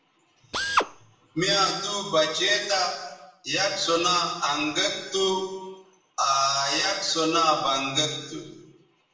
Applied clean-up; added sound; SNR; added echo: none; Drill; 1 dB; reverberation time 1.0 s.